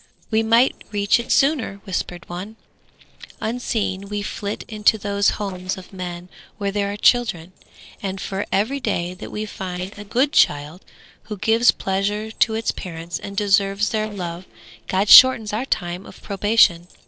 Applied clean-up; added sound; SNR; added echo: neural separator model SepFormer DNS4.